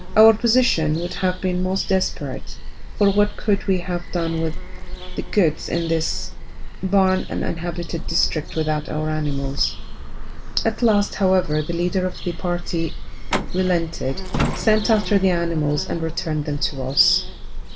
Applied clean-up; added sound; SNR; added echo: none; Truck + Bird vocalization, bird call, bird song; 4 dB; none.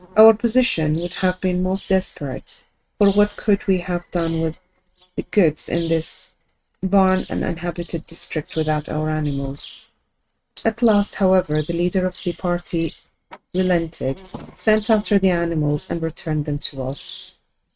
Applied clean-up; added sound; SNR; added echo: neural mask model RNNoise.